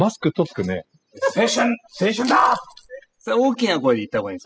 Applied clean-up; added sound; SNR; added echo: classical method spectral subtraction.